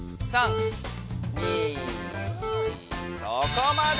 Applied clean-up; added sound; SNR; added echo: none; none; none; none.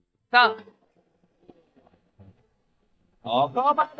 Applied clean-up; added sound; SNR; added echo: neural mask model DeepFilterNet 3.